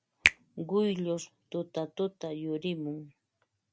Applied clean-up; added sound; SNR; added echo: none; Finger snapping; 1 dB; none.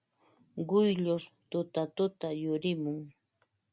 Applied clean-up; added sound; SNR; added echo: none; none; none; none.